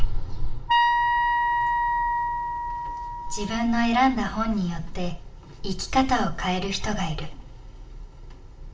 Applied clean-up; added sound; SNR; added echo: none; Wind instrument, woodwind instrument; -1 dB; reverberation time 0.4 s.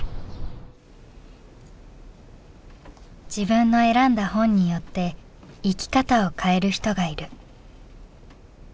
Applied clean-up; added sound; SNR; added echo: none; none; none; none.